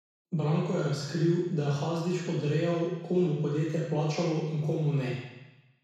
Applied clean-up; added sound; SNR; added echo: none; none; none; reverberation time 1.1 s.